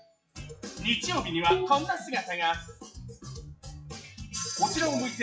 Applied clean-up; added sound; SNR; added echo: classical method WPE with log-MMSE.